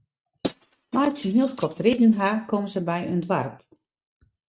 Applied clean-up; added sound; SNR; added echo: neural mask model RNNoise.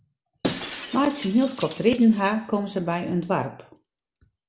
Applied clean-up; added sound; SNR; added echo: none; Shatter; 13 dB; none.